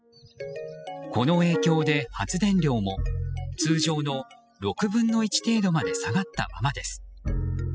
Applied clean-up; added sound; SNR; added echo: classical method spectral subtraction.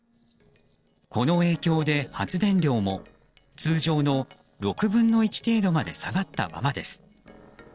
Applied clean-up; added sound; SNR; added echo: neural separator model SepFormer DNS4.